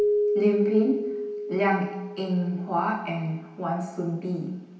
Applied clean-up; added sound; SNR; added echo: none; Keyboard (musical); 3 dB; reverberation time 0.9 s.